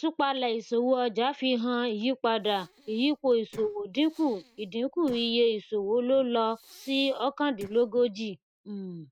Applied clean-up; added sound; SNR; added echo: neural mask model RNNoise.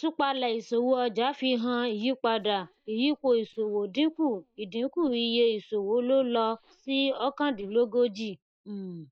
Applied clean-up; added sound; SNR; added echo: neural mask model DeepFilterNet 3.